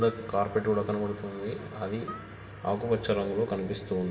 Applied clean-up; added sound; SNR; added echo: none; Harp; 20 dB; reverberation time 1.2 s.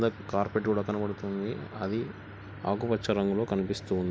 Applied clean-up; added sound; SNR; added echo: none; none; none; none.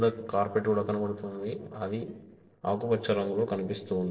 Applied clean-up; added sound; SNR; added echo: neural separator model SepFormer DNS4.